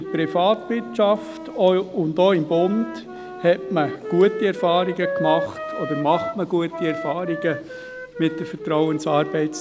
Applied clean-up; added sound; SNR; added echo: none; Wind instrument, woodwind instrument; 10 dB; none.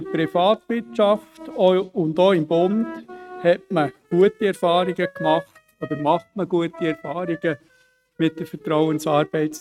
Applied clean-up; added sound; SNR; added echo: neural mask model RNNoise.